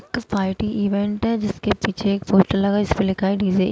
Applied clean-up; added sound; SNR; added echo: none; none; none; none.